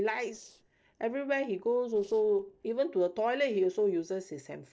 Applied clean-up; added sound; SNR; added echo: neural separator model SepFormer DNS4.